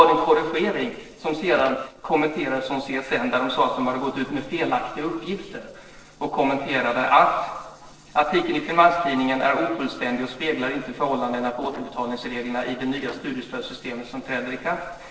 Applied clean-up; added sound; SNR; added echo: neural separator model SepFormer DNS4.